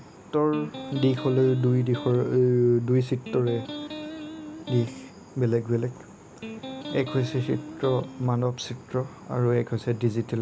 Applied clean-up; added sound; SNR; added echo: none; Electric guitar; 11 dB; none.